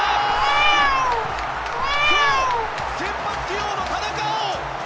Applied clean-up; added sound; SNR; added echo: none; Meow; -2 dB; none.